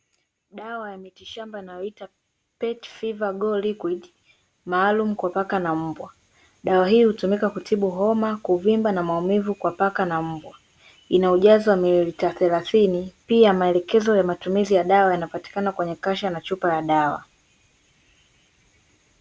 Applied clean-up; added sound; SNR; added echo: none; none; none; none.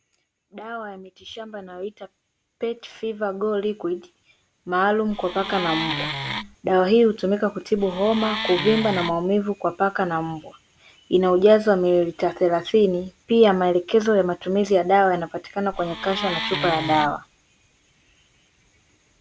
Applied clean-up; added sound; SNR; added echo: none; Wood; 7 dB; none.